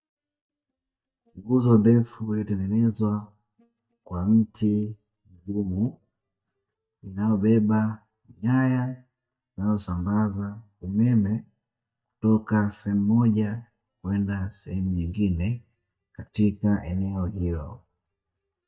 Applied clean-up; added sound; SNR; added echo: neural mask model DeepFilterNet 3.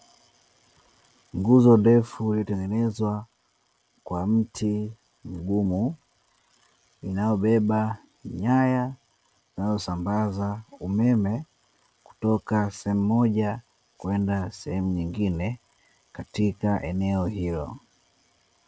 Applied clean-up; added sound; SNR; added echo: none; none; none; none.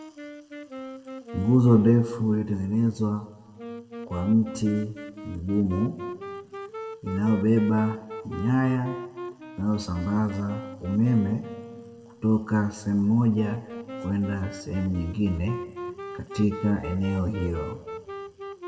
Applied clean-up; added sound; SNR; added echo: none; Wind instrument, woodwind instrument; 13 dB; reverberation time 1.2 s.